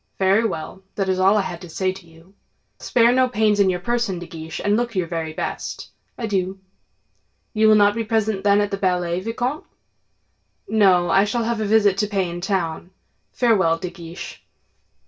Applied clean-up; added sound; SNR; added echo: none; none; none; reverberation time 0.2 s.